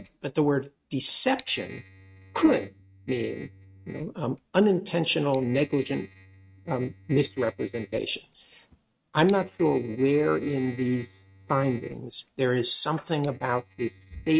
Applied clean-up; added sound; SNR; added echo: neural mask model RNNoise.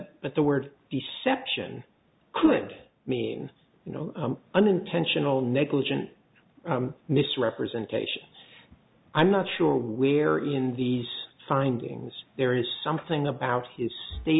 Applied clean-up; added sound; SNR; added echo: none; none; none; none.